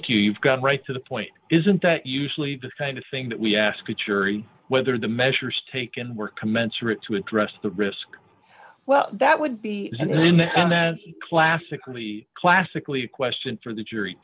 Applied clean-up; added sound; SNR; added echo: none; none; none; none.